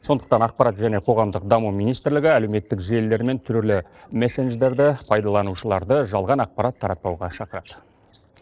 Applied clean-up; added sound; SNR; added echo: neural separator model SepFormer DNS4.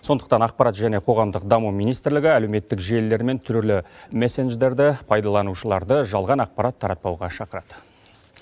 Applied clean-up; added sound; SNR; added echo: none; none; none; none.